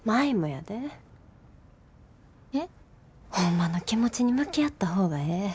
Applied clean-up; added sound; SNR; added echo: none; none; none; none.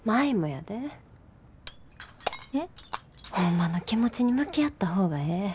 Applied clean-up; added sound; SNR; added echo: none; Shatter; 13 dB; none.